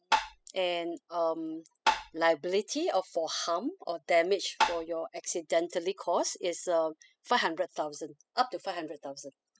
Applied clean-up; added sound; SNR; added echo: classical method spectral subtraction.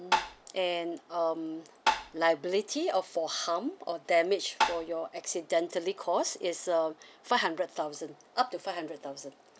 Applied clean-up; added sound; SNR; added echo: none; Tap; -2 dB; none.